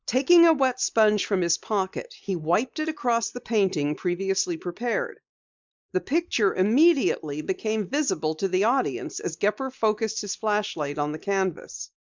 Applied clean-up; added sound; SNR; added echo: neural mask model Resemble Enhance denoiser.